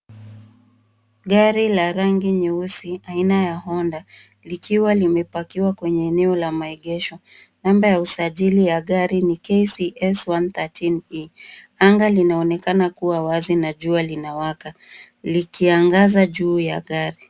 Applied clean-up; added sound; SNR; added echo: none; none; none; none.